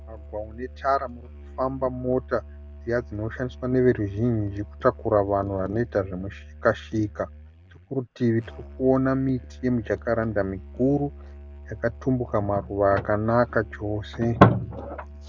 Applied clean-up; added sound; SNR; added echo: none; Musical instrument; 16 dB; none.